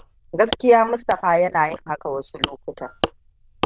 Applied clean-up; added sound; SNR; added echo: neural diffusion model UNIVERSE++.